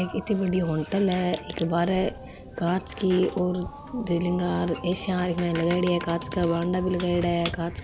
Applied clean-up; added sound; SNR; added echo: none; Squeak; 18 dB; none.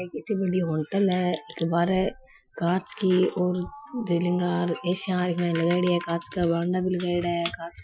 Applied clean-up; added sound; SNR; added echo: classical method Wiener filter.